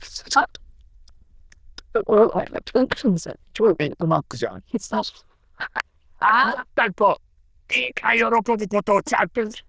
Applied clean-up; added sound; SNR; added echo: neural diffusion model UNIVERSE++.